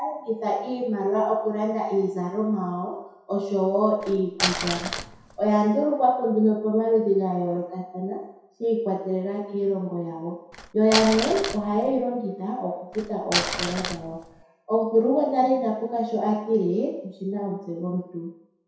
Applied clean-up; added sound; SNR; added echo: none; Crumpling, crinkling; 5 dB; reverberation time 0.7 s.